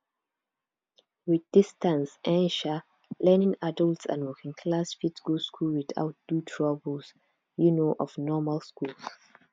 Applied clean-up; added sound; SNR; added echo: none; none; none; none.